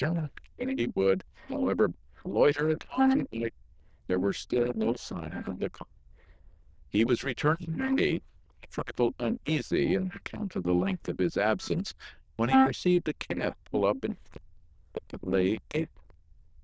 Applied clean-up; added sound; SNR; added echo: neural diffusion model UNIVERSE++.